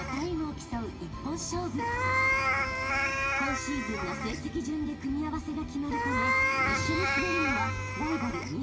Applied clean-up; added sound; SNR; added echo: none; Meow; -1 dB; reverberation time 2.5 s.